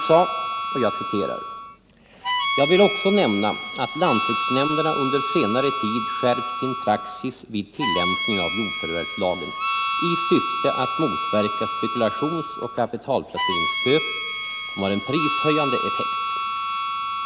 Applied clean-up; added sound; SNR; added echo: none; Harmonica; 1 dB; none.